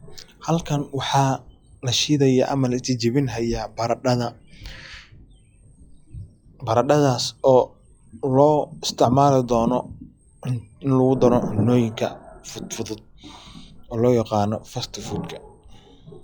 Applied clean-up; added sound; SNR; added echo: classical method log-MMSE.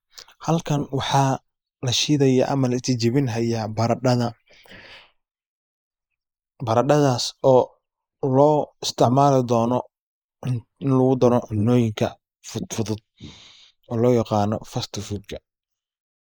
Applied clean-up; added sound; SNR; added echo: neural mask model Resemble Enhance denoiser.